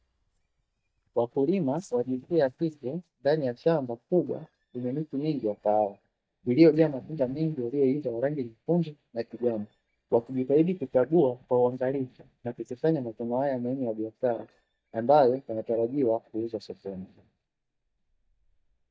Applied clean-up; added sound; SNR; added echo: neural mask model DeepFilterNet 3.